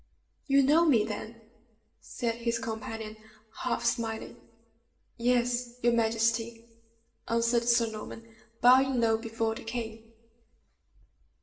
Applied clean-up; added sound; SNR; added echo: none; none; none; reverberation time 0.7 s.